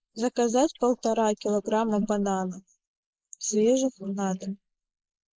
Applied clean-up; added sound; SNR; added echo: neural mask model Resemble Enhance denoiser.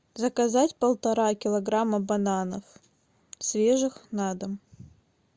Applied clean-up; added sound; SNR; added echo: none; none; none; none.